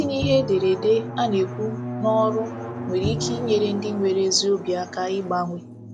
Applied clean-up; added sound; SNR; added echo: none; Drum + Bowed string instrument; 7 dB; none.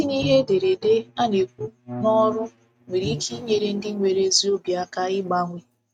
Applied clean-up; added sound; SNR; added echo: neural mask model RNNoise.